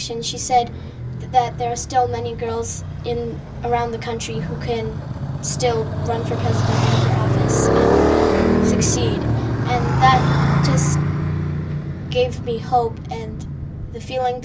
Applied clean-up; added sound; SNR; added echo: none; Motorcycle; -4 dB; none.